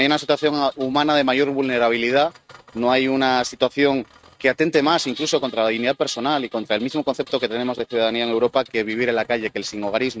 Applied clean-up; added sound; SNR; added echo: neural mask model RNNoise.